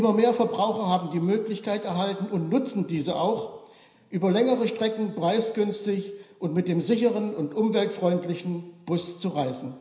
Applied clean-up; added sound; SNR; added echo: none; none; none; reverberation time 0.9 s.